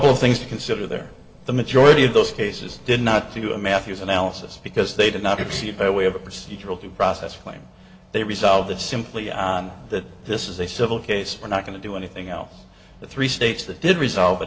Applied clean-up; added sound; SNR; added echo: none; none; none; reverberation time 1.2 s.